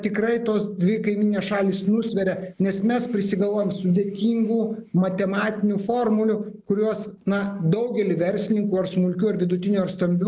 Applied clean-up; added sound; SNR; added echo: none; none; none; none.